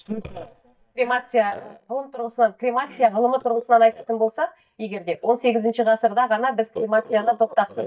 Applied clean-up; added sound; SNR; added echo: neural mask model DeepFilterNet 3.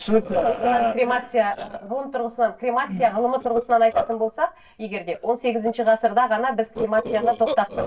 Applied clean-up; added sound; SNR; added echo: neural separator model SepFormer DNS4.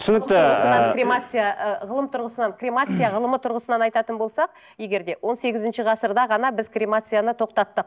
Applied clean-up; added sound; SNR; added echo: none; none; none; none.